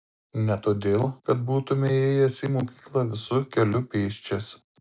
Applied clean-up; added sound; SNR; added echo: none; none; none; none.